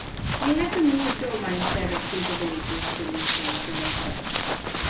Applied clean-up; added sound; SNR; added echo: none; Walk, footsteps; -5 dB; reverberation time 0.3 s.